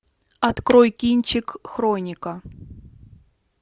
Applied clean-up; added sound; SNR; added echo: none; Finger snapping; 14 dB; none.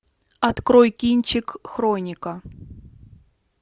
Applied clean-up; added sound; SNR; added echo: none; none; none; none.